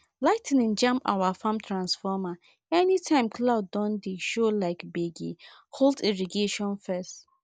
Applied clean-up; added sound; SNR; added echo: none; none; none; none.